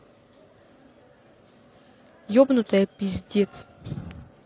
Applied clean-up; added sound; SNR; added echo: none; none; none; none.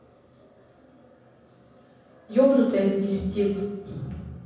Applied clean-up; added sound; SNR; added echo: none; none; none; reverberation time 1.1 s.